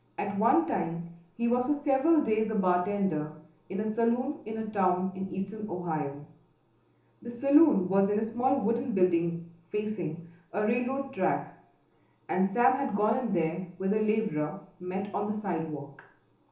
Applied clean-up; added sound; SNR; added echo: none; none; none; reverberation time 0.6 s.